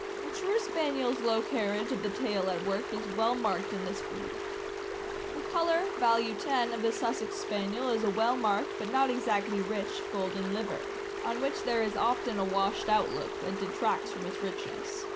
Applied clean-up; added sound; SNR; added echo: none; Stream + Telephone; 4 dB; none.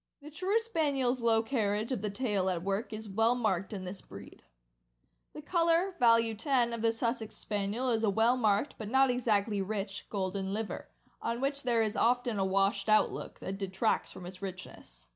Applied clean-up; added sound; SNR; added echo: none; none; none; none.